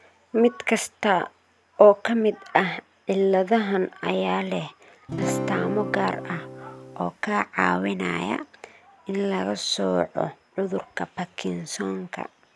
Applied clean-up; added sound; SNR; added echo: none; Acoustic guitar / Strum; 6 dB; none.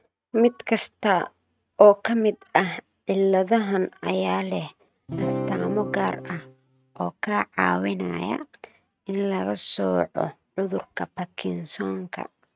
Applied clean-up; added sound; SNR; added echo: neural mask model RNNoise.